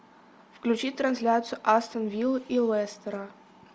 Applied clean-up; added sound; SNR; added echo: none; none; none; none.